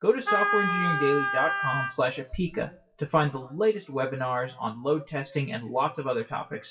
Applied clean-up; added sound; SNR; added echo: classical method WPE with log-MMSE.